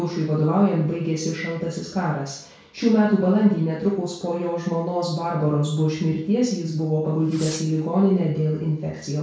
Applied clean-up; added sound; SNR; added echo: none; Fireworks; 19 dB; reverberation time 0.6 s.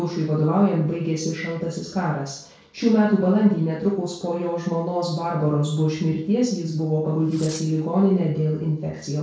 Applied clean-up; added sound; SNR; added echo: neural separator model SepFormer DNS4.